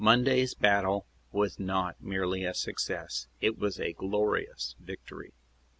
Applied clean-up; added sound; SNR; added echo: none; none; none; none.